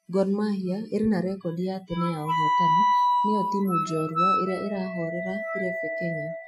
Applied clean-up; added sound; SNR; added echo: classical method Wiener filter.